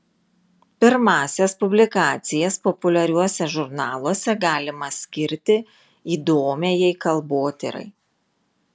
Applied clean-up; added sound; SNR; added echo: none; none; none; none.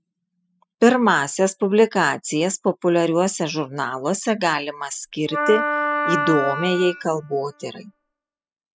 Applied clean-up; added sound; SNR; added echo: classical method spectral subtraction.